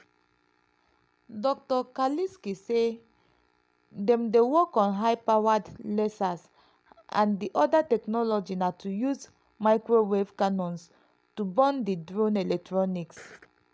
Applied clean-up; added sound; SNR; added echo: none; none; none; none.